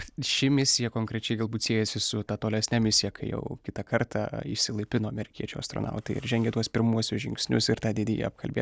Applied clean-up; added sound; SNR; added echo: none; none; none; none.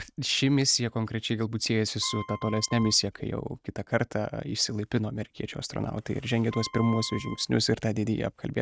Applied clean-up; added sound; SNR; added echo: neural mask model RNNoise.